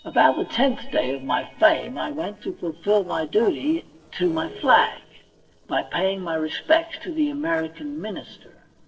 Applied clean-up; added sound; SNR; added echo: neural separator model SepFormer DNS4.